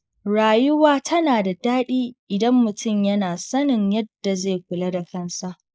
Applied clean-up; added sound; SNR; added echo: neural mask model Resemble Enhance denoiser.